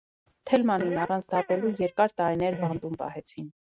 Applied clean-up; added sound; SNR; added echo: neural mask model RNNoise.